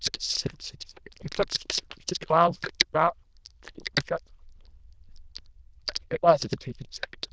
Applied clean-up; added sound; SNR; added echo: neural diffusion model UNIVERSE++.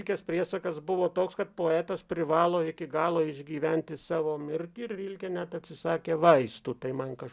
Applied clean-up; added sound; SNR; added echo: none; none; none; none.